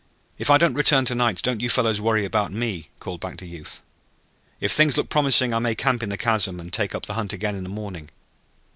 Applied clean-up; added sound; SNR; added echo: none; none; none; none.